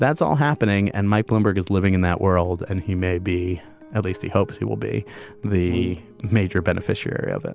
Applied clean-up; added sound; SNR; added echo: none; Brass instrument; 10 dB; none.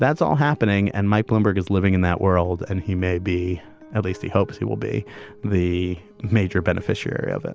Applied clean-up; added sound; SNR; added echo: none; none; none; none.